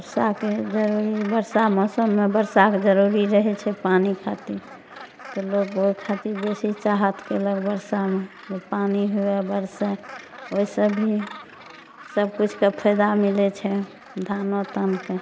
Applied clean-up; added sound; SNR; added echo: none; Gull, seagull; 19 dB; none.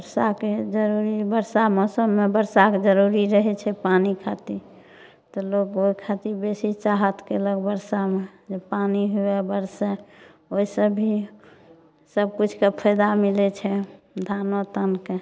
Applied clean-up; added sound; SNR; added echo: none; none; none; none.